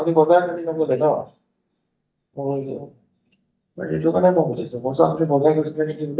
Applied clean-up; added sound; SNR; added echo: neural mask model DeepFilterNet 3.